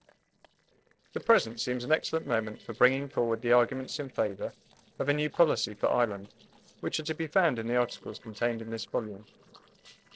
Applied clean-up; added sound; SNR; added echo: neural separator model SepFormer DNS4.